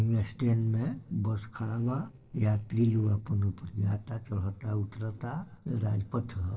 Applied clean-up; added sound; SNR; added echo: neural separator model SepFormer DNS4.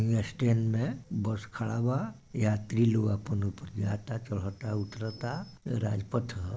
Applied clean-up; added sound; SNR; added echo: none; none; none; none.